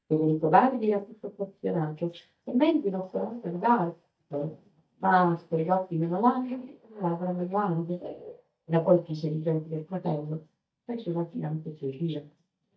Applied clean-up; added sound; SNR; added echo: neural mask model DeepFilterNet 3.